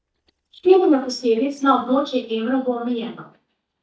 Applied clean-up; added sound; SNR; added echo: neural mask model DeepFilterNet 3.